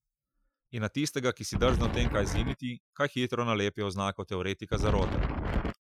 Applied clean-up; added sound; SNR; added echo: classical method Wiener filter.